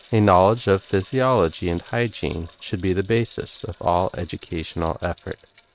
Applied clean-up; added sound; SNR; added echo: neural mask model RNNoise.